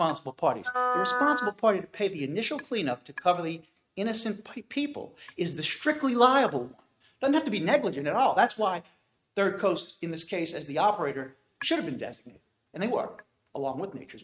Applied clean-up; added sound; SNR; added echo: neural mask model RNNoise.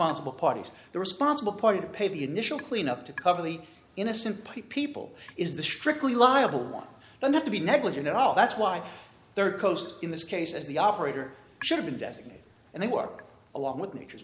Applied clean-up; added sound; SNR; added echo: none; none; none; none.